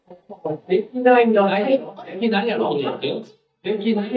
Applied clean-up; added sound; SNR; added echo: neural mask model DeepFilterNet 3.